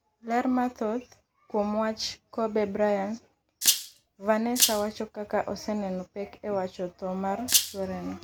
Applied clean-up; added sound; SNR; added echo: none; Rattle (instrument); -3 dB; none.